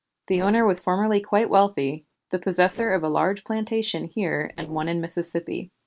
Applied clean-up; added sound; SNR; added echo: neural separator model SepFormer DNS4.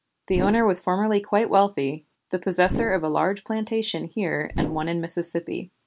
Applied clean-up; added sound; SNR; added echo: none; Whoosh, swoosh, swish; 4 dB; none.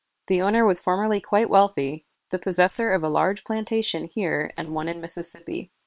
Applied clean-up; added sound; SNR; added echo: neural separator model SepFormer WHAM!.